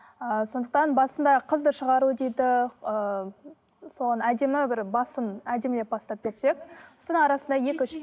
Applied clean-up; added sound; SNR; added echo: neural mask model Resemble Enhance denoiser.